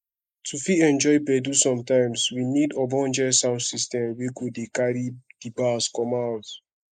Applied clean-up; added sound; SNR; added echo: neural mask model Resemble Enhance denoiser.